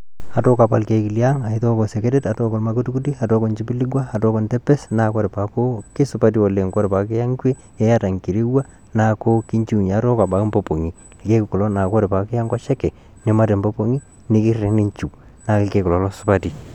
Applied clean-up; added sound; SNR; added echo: none; none; none; none.